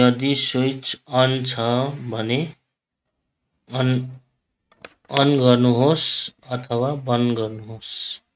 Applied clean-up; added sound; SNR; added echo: neural mask model RNNoise.